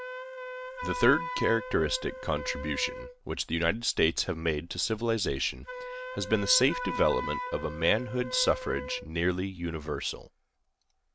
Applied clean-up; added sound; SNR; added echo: none; Wind instrument, woodwind instrument; 10 dB; none.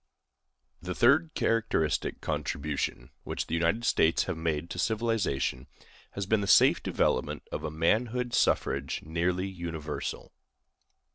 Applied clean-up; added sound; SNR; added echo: none; none; none; none.